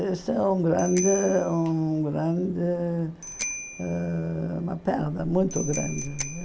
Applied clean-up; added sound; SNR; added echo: none; Bicycle bell; 13 dB; none.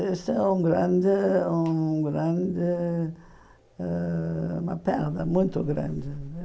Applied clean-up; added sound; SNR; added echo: none; none; none; none.